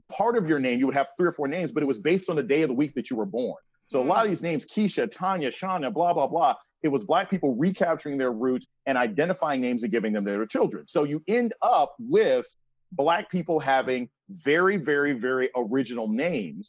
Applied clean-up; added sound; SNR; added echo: neural mask model Resemble Enhance denoiser.